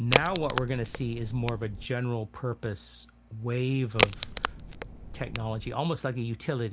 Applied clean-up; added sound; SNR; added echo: none; Crack; 0 dB; none.